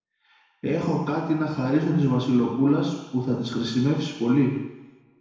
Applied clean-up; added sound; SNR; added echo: none; none; none; reverberation time 1.0 s.